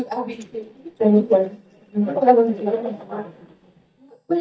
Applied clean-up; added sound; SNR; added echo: neural mask model DeepFilterNet 3.